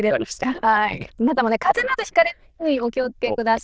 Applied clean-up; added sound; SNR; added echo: neural diffusion model UNIVERSE++.